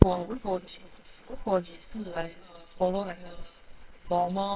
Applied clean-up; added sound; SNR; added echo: neural separator model SepFormer WHAMR!.